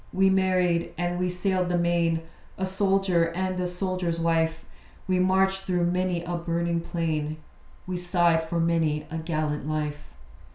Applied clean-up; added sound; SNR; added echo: none; none; none; none.